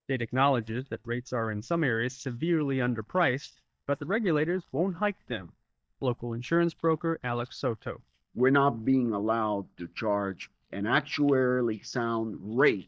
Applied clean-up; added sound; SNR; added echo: neural mask model DeepFilterNet 3.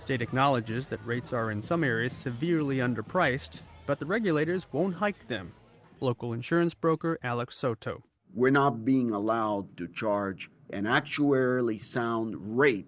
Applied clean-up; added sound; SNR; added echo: none; none; none; none.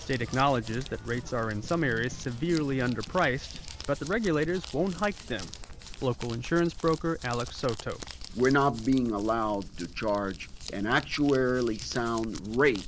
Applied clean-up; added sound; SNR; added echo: none; Crumpling, crinkling; 13 dB; none.